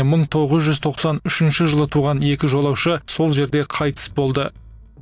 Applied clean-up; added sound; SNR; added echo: none; none; none; none.